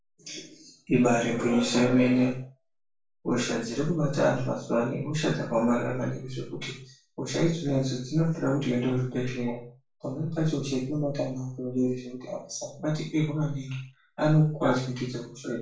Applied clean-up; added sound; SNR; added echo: none; none; none; reverberation time 0.3 s.